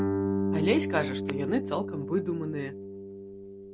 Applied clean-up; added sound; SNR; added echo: none; Guitar; 0 dB; none.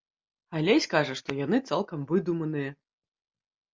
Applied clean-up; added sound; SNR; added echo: none; none; none; none.